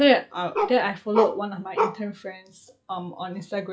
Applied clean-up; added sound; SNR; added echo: classical method log-MMSE.